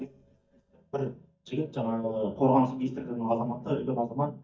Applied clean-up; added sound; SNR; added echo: neural mask model DeepFilterNet 3.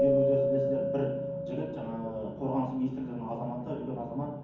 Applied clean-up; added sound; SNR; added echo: none; Keyboard (musical); -1 dB; reverberation time 1.2 s.